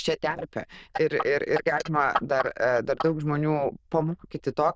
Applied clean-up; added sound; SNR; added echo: neural diffusion model UNIVERSE++.